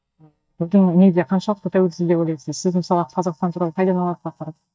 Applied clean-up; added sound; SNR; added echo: neural mask model DeepFilterNet 3.